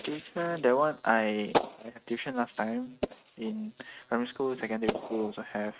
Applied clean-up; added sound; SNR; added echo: neural mask model RNNoise.